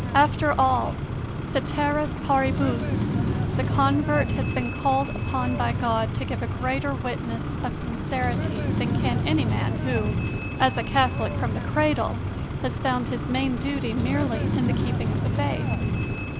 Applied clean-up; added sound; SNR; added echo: none; Screech; -1 dB; none.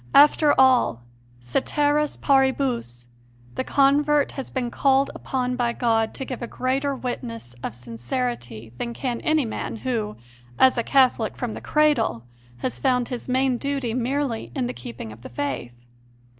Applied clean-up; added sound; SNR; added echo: none; none; none; none.